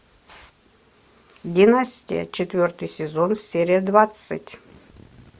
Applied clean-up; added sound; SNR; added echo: none; none; none; none.